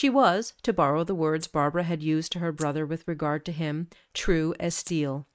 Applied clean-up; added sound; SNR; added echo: neural mask model RNNoise.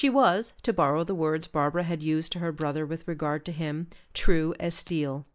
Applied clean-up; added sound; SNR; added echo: neural mask model Resemble Enhance denoiser.